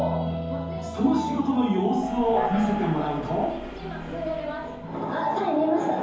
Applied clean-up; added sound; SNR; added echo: none; Train; 11 dB; reverberation time 0.9 s.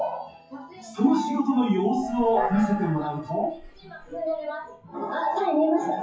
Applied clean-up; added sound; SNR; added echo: classical method WPE with log-MMSE.